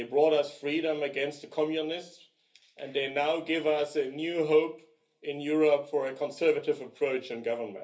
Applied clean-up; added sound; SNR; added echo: none; none; none; reverberation time 0.3 s.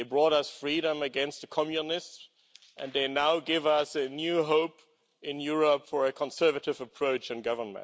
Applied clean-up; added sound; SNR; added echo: none; none; none; none.